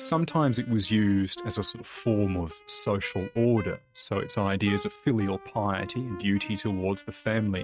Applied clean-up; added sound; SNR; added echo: neural mask model RNNoise.